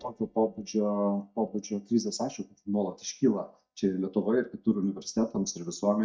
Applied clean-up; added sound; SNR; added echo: neural mask model DeepFilterNet 3.